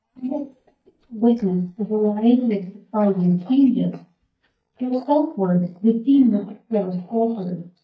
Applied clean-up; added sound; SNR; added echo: neural mask model DeepFilterNet 3.